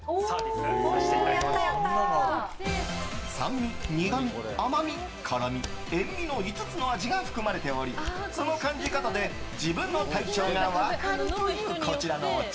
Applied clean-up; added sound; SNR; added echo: none; Fire; 10 dB; none.